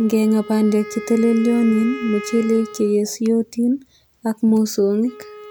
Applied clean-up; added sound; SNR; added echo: none; Wind instrument, woodwind instrument; 16 dB; none.